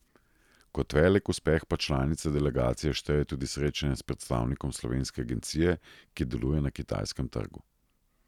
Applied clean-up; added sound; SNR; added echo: none; none; none; none.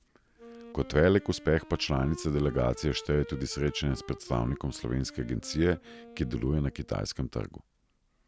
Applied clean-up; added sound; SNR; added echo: none; Wind instrument, woodwind instrument; 19 dB; none.